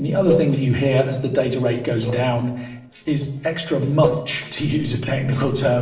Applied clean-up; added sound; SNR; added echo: neural separator model SepFormer DNS4.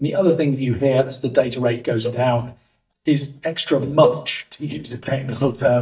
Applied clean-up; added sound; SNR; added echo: neural mask model DeepFilterNet 3.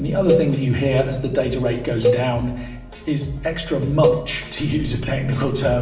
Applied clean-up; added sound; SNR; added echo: none; Cowbell; 5 dB; reverberation time 0.9 s.